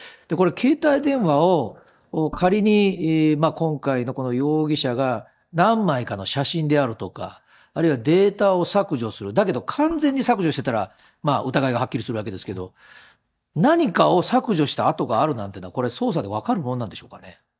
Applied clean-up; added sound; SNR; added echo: neural mask model DeepFilterNet 3.